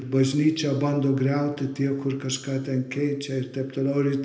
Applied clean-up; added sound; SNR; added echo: none; none; none; reverberation time 0.7 s.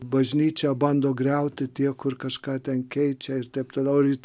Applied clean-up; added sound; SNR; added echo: none; none; none; none.